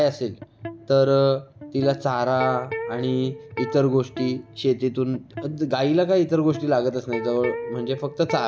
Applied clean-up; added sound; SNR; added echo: none; Electric guitar; 12 dB; none.